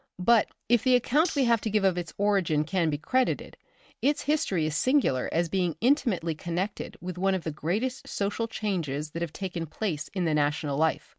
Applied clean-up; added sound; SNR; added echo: neural mask model RNNoise.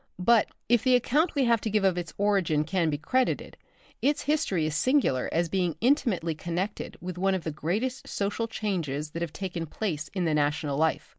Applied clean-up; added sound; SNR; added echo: neural mask model Resemble Enhance denoiser.